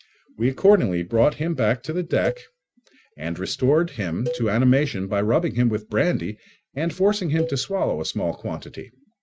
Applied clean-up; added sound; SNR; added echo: neural mask model RNNoise.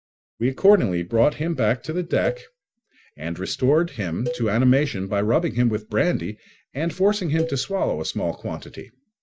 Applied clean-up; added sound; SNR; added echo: neural mask model DeepFilterNet 3.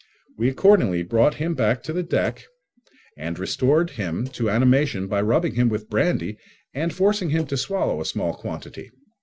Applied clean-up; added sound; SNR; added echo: neural separator model SepFormer DNS4.